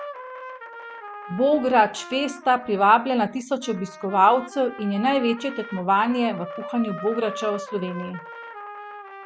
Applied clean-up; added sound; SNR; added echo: none; Trumpet; 14 dB; none.